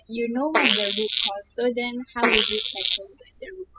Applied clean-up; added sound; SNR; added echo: classical method spectral subtraction.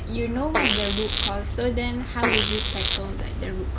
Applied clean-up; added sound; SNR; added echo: none; Fart; 2 dB; none.